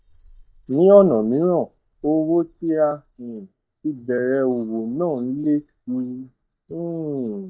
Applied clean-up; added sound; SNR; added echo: neural mask model DeepFilterNet 3.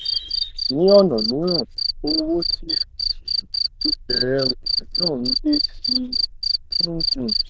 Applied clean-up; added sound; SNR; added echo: neural diffusion model UNIVERSE++.